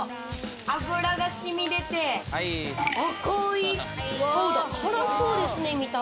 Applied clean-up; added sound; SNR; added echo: none; none; none; none.